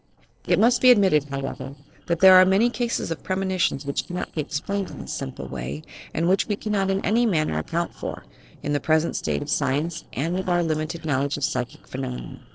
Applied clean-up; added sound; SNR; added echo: neural separator model SepFormer DNS4.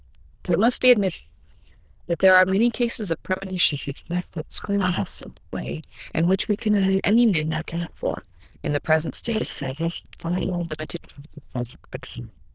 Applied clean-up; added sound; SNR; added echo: neural diffusion model UNIVERSE++.